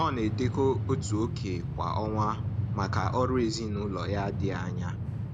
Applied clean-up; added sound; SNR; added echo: none; Train; 1 dB; none.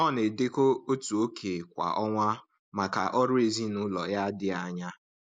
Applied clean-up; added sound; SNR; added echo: none; none; none; none.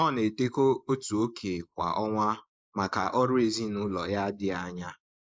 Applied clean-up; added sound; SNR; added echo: neural mask model Resemble Enhance denoiser.